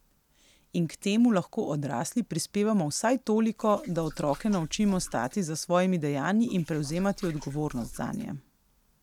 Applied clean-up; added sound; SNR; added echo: none; Liquid; 19 dB; none.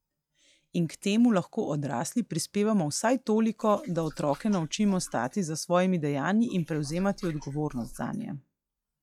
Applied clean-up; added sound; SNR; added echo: classical method log-MMSE.